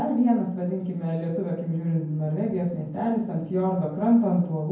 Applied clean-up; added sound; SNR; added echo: none; none; none; reverberation time 0.9 s.